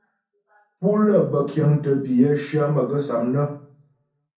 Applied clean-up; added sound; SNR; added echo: none; none; none; reverberation time 0.6 s.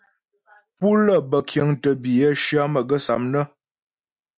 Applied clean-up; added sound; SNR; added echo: none; none; none; none.